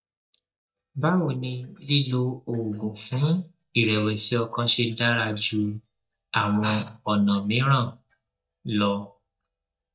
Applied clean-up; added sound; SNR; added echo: neural mask model DeepFilterNet 3.